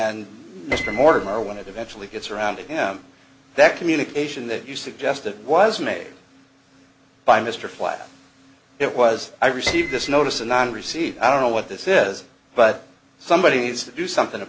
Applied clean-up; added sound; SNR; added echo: none; Piano; 12 dB; none.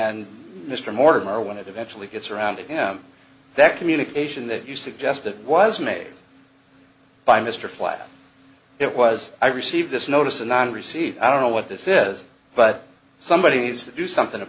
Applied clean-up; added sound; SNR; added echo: none; none; none; none.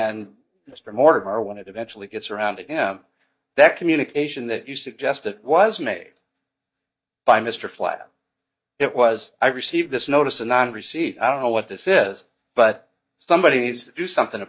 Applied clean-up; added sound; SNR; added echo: neural mask model DeepFilterNet 3.